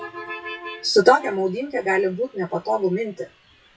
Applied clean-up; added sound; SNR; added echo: classical method WPE with log-MMSE.